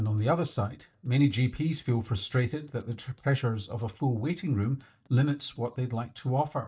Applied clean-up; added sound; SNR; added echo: neural mask model DeepFilterNet 3.